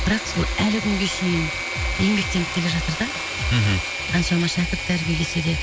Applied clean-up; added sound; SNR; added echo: none; Engine / Mechanisms; 6 dB; none.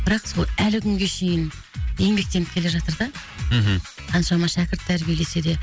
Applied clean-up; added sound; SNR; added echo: none; none; none; none.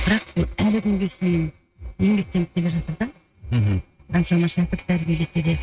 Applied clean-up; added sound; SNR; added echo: neural mask model RNNoise.